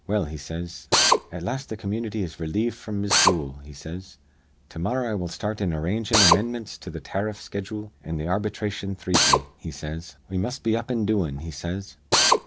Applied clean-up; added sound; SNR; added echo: none; Drill; 0 dB; none.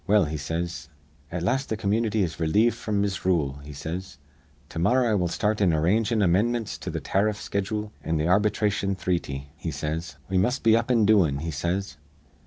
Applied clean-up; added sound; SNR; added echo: none; none; none; none.